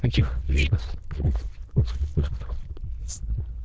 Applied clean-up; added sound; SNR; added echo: neural diffusion model UNIVERSE++.